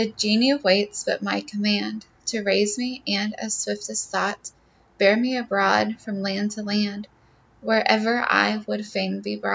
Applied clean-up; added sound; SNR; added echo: none; none; none; none.